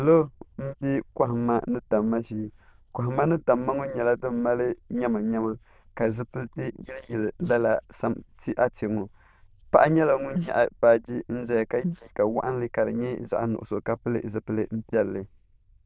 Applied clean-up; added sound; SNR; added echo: neural diffusion model UNIVERSE++.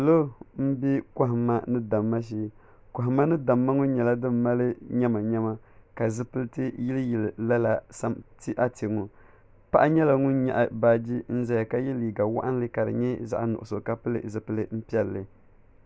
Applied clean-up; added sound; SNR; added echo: none; none; none; none.